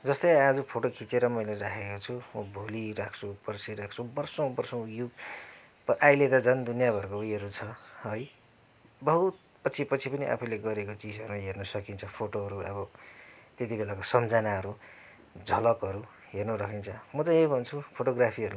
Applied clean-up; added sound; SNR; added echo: none; none; none; none.